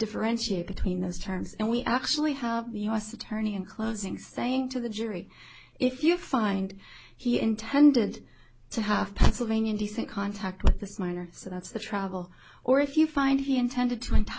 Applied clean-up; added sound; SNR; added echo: none; none; none; none.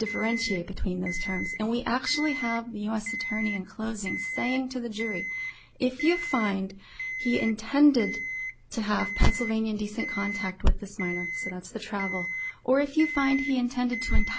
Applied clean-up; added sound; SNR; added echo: none; Alarm; 8 dB; none.